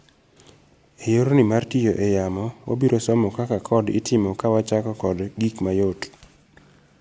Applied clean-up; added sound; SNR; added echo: none; none; none; none.